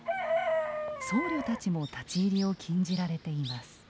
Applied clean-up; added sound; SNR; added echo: none; Chicken, rooster; 4 dB; none.